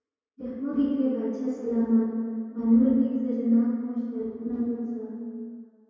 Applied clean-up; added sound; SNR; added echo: none; none; none; reverberation time 2.2 s.